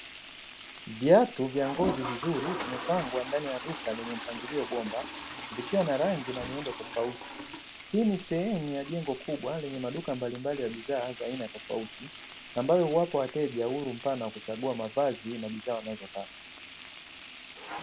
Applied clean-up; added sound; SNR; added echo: none; Toilet flush + Frying (food); 10 dB; none.